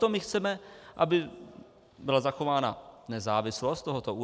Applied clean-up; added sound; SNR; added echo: none; none; none; none.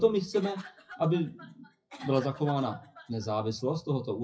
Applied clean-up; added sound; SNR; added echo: classical method WPE with log-MMSE.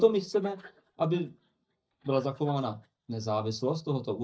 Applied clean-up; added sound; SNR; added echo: neural mask model DeepFilterNet 3.